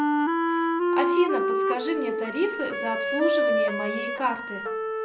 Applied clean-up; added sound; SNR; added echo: none; Wind instrument, woodwind instrument; -4 dB; reverberation time 0.5 s.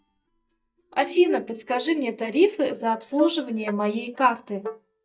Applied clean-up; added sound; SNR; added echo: neural mask model DeepFilterNet 3.